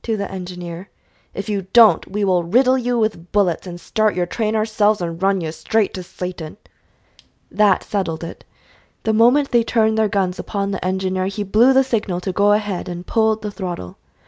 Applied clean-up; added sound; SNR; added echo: none; none; none; none.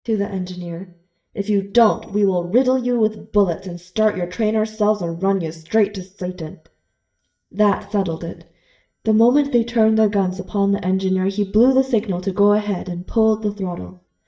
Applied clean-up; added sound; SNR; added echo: neural mask model DeepFilterNet 3.